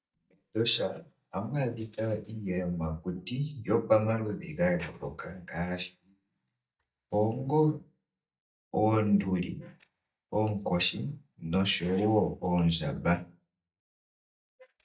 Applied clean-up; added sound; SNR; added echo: neural mask model DeepFilterNet 3.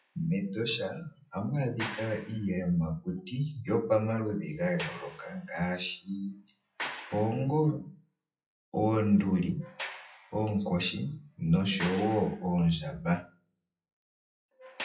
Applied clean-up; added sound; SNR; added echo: classical method WPE with log-MMSE.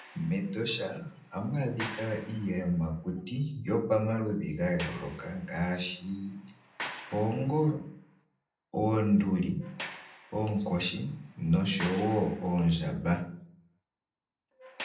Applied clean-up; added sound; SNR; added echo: none; Sliding door; 16 dB; reverberation time 0.6 s.